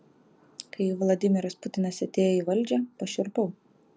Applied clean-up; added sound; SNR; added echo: none; none; none; none.